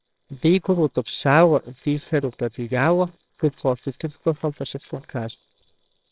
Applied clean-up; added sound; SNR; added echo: neural separator model SepFormer WHAMR!.